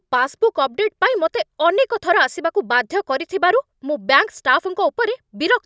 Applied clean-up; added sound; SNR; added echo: none; none; none; none.